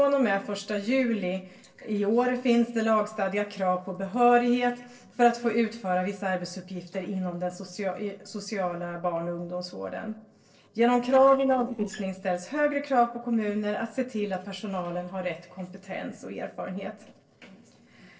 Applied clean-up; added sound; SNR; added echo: neural separator model SepFormer DNS4.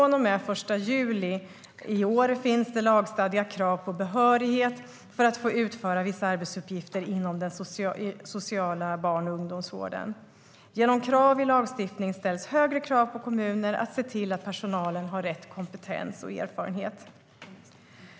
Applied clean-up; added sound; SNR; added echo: none; none; none; none.